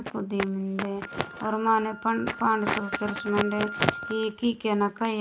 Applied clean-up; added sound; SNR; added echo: none; Wind instrument, woodwind instrument; 14 dB; none.